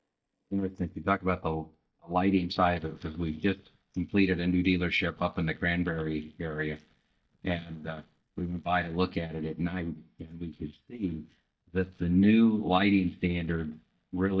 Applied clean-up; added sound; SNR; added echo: neural mask model DeepFilterNet 3.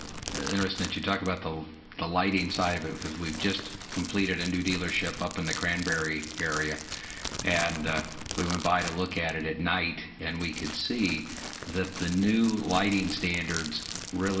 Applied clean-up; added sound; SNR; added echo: none; Crackle; 10 dB; reverberation time 1.0 s.